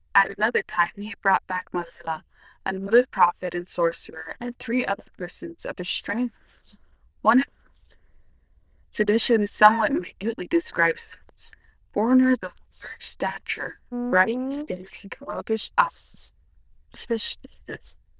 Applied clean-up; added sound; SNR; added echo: neural diffusion model UNIVERSE++.